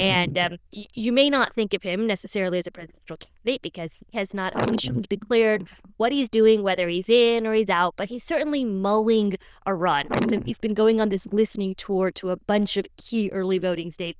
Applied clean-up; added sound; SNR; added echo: neural diffusion model UNIVERSE++.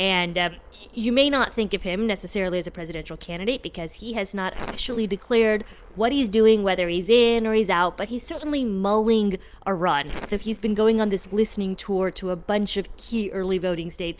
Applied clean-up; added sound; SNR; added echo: neural separator model SepFormer WHAM!.